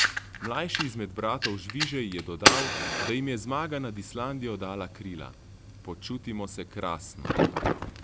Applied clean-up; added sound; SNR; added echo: none; Fire; -3 dB; none.